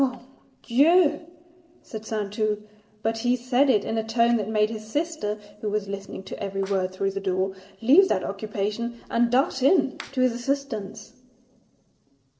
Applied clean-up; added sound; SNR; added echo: neural separator model SepFormer DNS4.